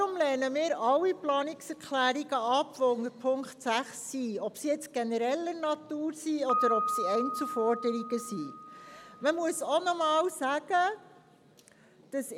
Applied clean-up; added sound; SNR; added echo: none; Piano; 10 dB; none.